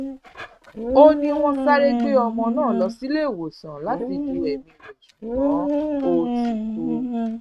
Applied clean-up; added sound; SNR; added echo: neural mask model RNNoise.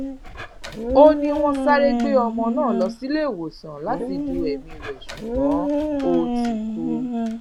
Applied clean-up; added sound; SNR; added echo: none; Dog; 2 dB; none.